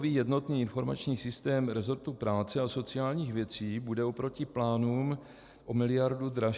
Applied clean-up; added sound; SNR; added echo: none; none; none; none.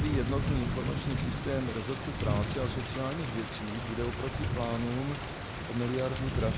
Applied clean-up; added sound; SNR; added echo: none; Thunder / Rain; -1 dB; none.